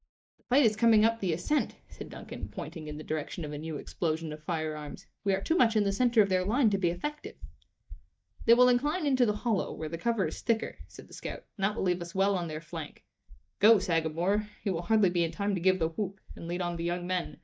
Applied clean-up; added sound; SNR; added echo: neural mask model DeepFilterNet 3.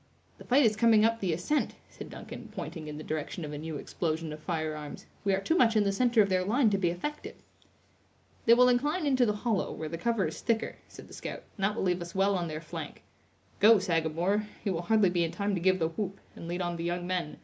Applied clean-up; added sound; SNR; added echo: none; none; none; none.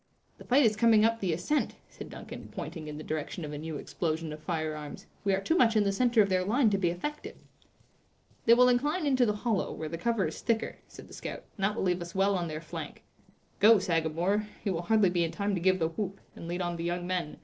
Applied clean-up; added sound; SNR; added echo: neural separator model SepFormer DNS4.